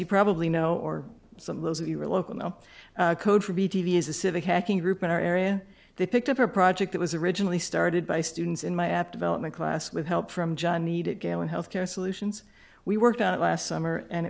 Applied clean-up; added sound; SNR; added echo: none; none; none; none.